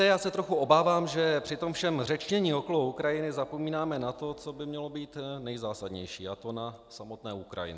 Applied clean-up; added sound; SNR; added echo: none; none; none; none.